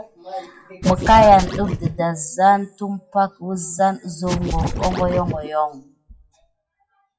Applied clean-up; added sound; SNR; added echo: classical method WPE with log-MMSE.